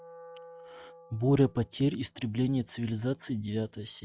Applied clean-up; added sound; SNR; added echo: classical method log-MMSE.